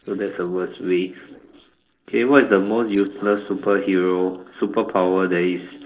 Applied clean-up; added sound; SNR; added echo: neural separator model SepFormer DNS4.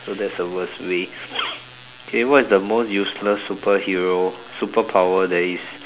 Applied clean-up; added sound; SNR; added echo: none; none; none; none.